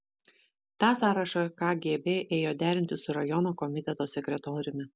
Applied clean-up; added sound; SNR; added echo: none; none; none; none.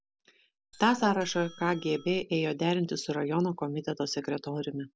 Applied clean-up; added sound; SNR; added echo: none; Doorbell; 20 dB; none.